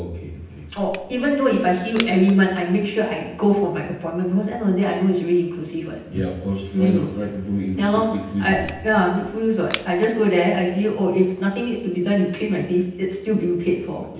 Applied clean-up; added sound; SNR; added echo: none; Crushing; 15 dB; reverberation time 0.9 s.